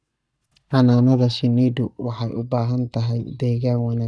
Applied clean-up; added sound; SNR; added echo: neural mask model DeepFilterNet 3.